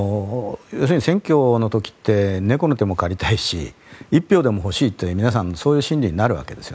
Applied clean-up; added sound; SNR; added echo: none; none; none; none.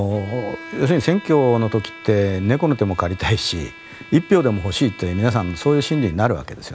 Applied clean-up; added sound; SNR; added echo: none; Bowed string instrument; 19 dB; none.